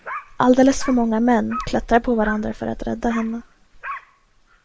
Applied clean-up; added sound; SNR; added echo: none; Dog; 15 dB; none.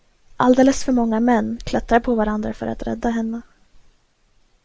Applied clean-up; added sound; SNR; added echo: none; none; none; none.